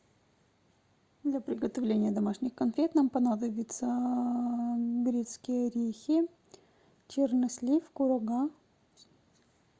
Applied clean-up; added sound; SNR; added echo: none; none; none; none.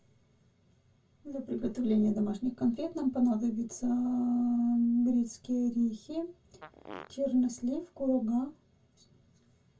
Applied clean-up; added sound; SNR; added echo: none; Fart; 18 dB; reverberation time 0.1 s.